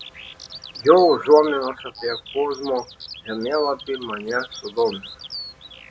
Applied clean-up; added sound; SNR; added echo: none; Bird vocalization, bird call, bird song; 16 dB; none.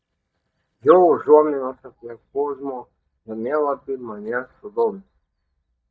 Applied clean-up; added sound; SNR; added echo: neural mask model DeepFilterNet 3.